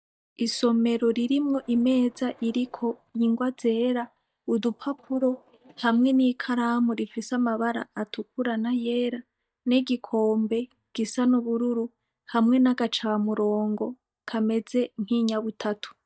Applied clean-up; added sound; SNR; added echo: neural mask model DeepFilterNet 3.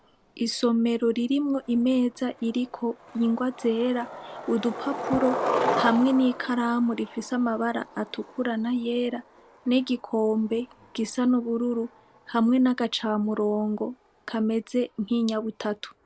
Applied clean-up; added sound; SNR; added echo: none; Skateboard; 11 dB; none.